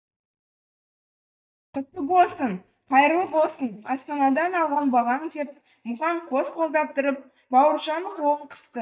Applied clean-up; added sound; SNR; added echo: neural mask model DeepFilterNet 3.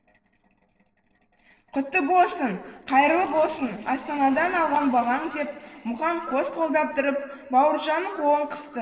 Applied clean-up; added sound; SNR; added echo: neural separator model SepFormer DNS4.